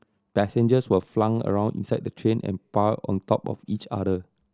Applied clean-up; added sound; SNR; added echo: none; none; none; none.